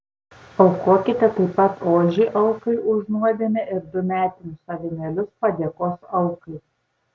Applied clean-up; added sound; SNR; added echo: none; none; none; none.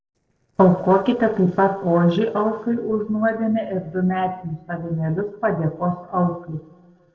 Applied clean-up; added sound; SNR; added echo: neural separator model SepFormer DNS4.